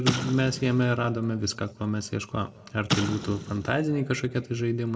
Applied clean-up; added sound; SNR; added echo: none; Explosion; 7 dB; reverberation time 0.8 s.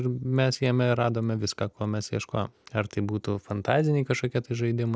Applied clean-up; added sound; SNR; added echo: none; none; none; none.